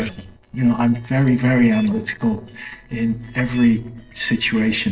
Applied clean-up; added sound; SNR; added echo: neural separator model SepFormer DNS4.